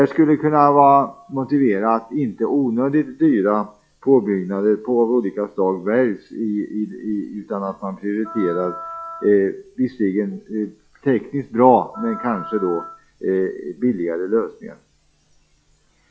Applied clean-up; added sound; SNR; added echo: classical method log-MMSE.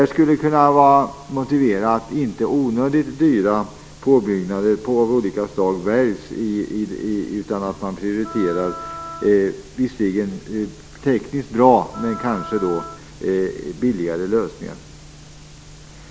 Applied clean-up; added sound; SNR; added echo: none; Wind instrument, woodwind instrument; 15 dB; none.